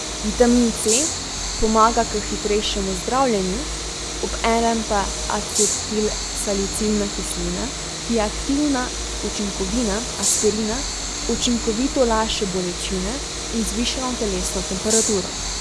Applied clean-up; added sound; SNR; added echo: none; Train; 3 dB; none.